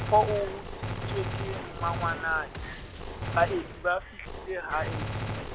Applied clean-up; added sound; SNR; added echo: none; Gunshot, gunfire; 4 dB; none.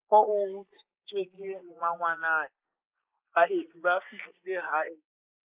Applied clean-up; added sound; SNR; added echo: neural mask model Resemble Enhance denoiser.